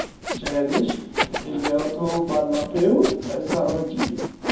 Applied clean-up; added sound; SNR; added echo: none; Sawing; 6 dB; reverberation time 0.8 s.